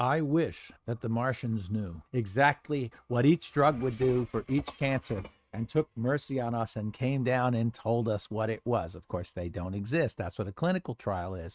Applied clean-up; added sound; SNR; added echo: neural mask model RNNoise.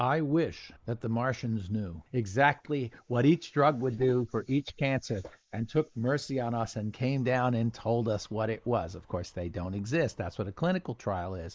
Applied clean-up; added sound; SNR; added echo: neural mask model Resemble Enhance denoiser.